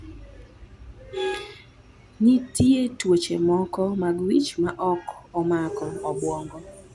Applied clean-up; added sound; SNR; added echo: none; none; none; none.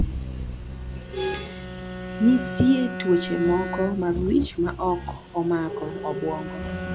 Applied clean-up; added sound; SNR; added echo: none; Bowed string instrument + Bird vocalization, bird call, bird song; 7 dB; none.